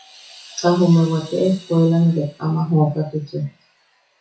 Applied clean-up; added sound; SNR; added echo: classical method WPE with log-MMSE.